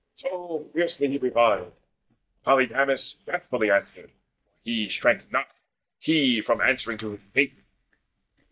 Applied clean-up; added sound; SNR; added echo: neural mask model DeepFilterNet 3.